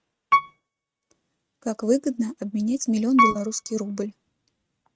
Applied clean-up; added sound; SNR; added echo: neural mask model RNNoise.